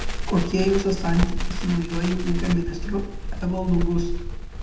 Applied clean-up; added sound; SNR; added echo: none; Crackle; 1 dB; reverberation time 0.7 s.